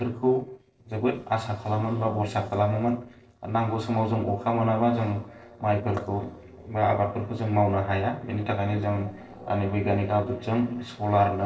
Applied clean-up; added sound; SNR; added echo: neural separator model SepFormer DNS4.